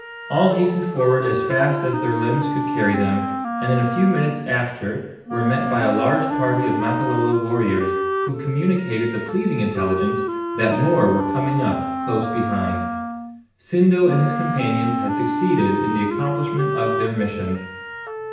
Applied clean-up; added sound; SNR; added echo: none; Wind instrument, woodwind instrument; 4 dB; reverberation time 0.9 s.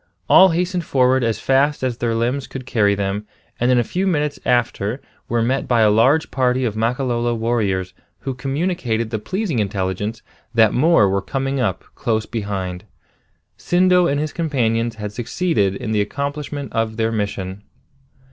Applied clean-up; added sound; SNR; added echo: none; none; none; none.